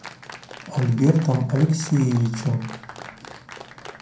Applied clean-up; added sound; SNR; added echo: none; Applause; 17 dB; reverberation time 0.6 s.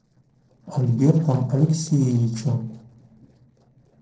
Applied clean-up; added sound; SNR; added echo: neural separator model SepFormer DNS4.